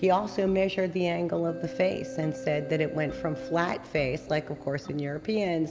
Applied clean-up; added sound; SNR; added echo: none; Keyboard (musical); 14 dB; none.